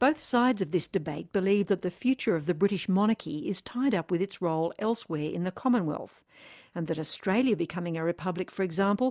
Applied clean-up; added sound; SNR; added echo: none; none; none; none.